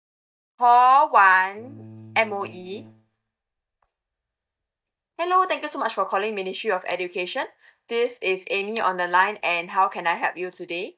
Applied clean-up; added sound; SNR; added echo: neural mask model DeepFilterNet 3.